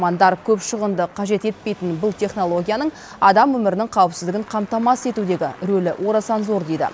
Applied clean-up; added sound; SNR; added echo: none; none; none; none.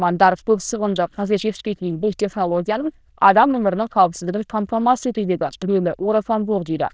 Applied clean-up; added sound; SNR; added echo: neural diffusion model UNIVERSE++.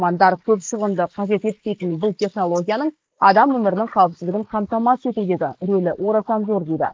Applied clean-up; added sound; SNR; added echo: neural mask model Resemble Enhance denoiser.